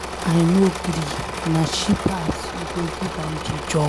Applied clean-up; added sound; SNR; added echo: none; Engine / Mechanisms; 7 dB; none.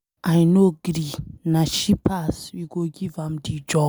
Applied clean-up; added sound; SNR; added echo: none; none; none; none.